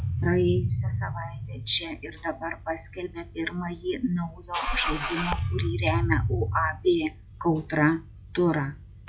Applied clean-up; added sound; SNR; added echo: classical method log-MMSE.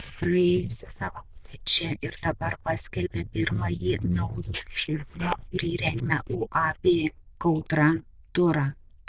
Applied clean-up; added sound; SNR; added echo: neural diffusion model UNIVERSE++.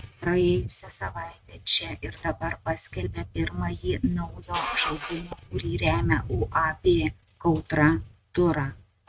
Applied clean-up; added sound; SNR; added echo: neural mask model RNNoise.